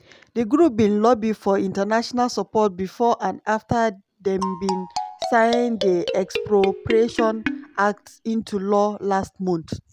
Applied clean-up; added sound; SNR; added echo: none; Marimba, xylophone; 8 dB; none.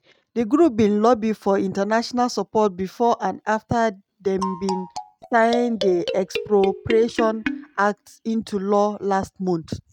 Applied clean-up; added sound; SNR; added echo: neural mask model RNNoise.